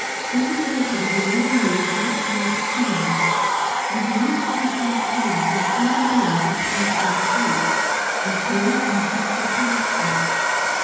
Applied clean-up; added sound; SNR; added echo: none; Domestic sounds, home sounds; -3 dB; reverberation time 1.2 s.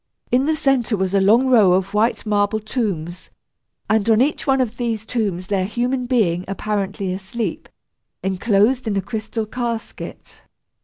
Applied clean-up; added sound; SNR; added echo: none; none; none; none.